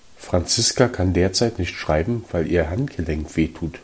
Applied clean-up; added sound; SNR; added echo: none; none; none; none.